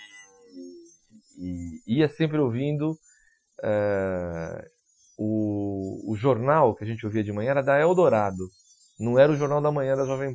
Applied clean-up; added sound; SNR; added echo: classical method Wiener filter.